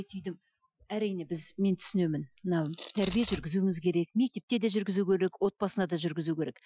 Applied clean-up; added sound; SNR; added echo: classical method Wiener filter.